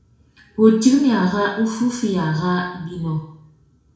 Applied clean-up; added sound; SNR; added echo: none; Brass instrument; 20 dB; reverberation time 0.6 s.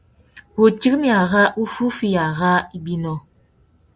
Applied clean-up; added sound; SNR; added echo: none; none; none; none.